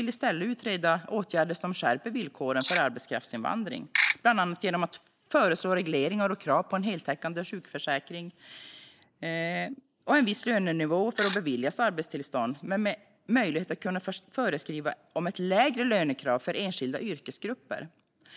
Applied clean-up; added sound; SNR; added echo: neural mask model Resemble Enhance denoiser.